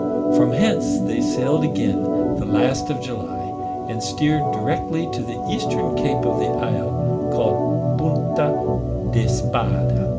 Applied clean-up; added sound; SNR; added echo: none; Organ; -5 dB; reverberation time 0.4 s.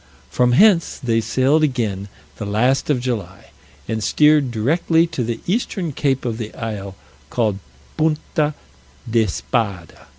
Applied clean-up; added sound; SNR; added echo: none; none; none; none.